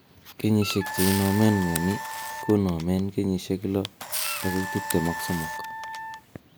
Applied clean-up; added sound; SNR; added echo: none; Wind instrument, woodwind instrument + Camera; 7 dB; none.